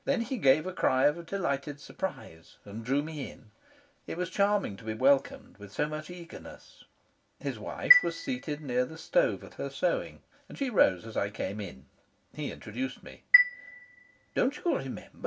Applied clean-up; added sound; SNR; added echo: none; Chime; -1 dB; reverberation time 0.2 s.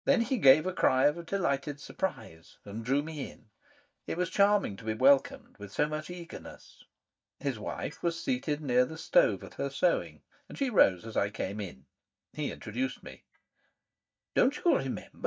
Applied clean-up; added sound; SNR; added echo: neural mask model DeepFilterNet 3.